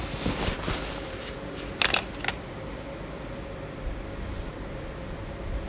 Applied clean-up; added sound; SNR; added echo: none; none; none; none.